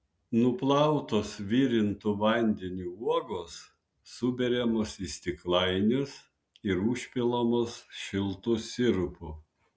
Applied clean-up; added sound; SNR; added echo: none; none; none; none.